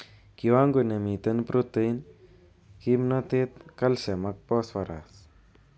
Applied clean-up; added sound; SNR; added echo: none; none; none; none.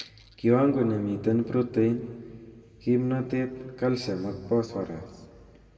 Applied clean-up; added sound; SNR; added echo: none; none; none; reverberation time 1.5 s.